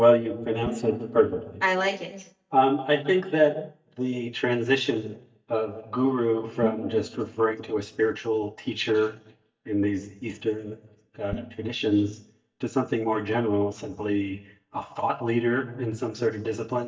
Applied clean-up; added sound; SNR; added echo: neural mask model DeepFilterNet 3.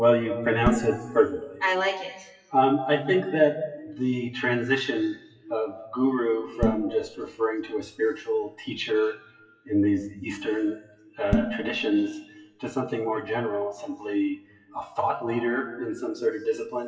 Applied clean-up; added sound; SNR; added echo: classical method WPE with log-MMSE.